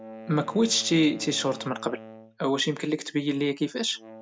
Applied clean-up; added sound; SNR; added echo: none; Wind instrument, woodwind instrument; 18 dB; none.